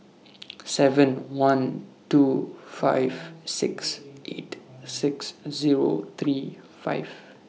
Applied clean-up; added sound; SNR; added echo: none; none; none; none.